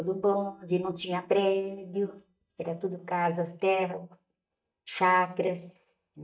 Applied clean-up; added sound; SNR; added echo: neural mask model DeepFilterNet 3.